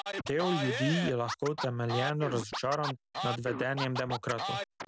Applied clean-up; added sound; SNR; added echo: none; Scratching (performance technique); 5 dB; none.